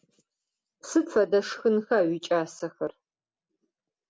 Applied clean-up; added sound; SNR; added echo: none; none; none; none.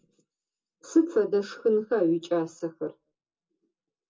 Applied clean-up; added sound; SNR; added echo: none; none; none; reverberation time 0.2 s.